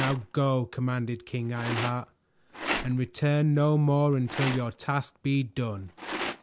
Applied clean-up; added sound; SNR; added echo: none; Rattle; 10 dB; none.